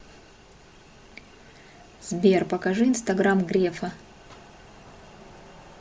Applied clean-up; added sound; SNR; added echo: none; none; none; none.